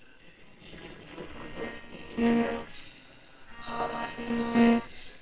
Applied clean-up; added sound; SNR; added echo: neural separator model SepFormer WHAMR!.